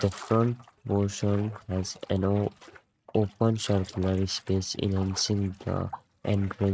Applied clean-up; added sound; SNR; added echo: neural mask model RNNoise.